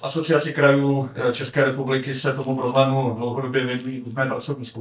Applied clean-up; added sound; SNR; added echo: neural mask model DeepFilterNet 3.